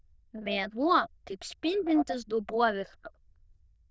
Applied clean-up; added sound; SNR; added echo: neural diffusion model UNIVERSE++.